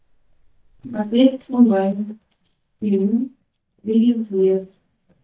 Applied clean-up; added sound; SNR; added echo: neural mask model DeepFilterNet 3.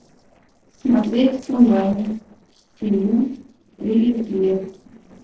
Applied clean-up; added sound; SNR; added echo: neural separator model SepFormer DNS4.